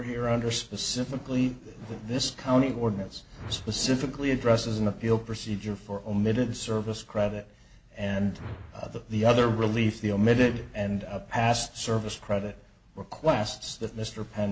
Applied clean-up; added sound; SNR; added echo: none; Whoosh, swoosh, swish; 18 dB; none.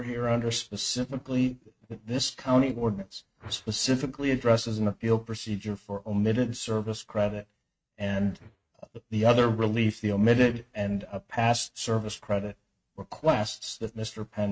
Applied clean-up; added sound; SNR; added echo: neural mask model RNNoise.